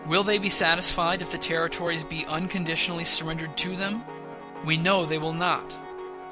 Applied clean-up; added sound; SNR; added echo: none; Piano; 11 dB; none.